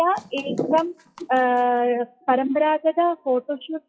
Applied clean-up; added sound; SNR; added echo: classical method WPE with log-MMSE.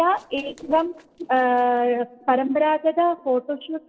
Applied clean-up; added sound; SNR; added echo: neural separator model SepFormer DNS4.